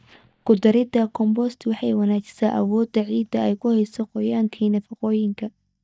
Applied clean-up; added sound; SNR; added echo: neural mask model DeepFilterNet 3.